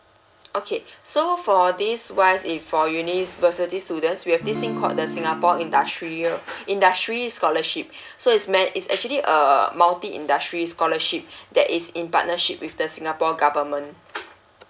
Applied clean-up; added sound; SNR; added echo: none; Acoustic guitar / Strum; 8 dB; none.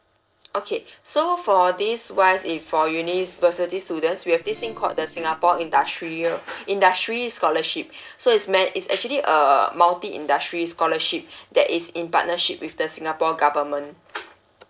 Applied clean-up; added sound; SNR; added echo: neural separator model SepFormer DNS4.